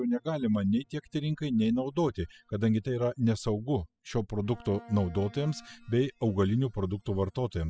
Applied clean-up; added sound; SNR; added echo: classical method spectral subtraction.